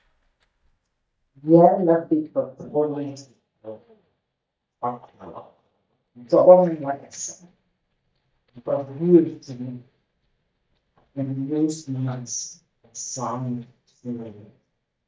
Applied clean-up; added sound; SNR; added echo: neural mask model DeepFilterNet 3.